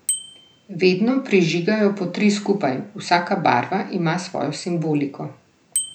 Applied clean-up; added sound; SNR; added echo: none; Bicycle bell; 14 dB; none.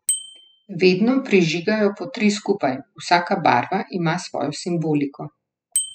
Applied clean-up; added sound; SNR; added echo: classical method spectral subtraction.